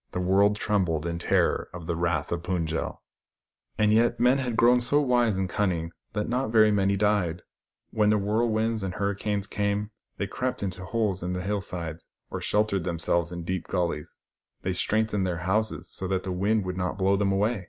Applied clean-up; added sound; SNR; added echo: none; none; none; none.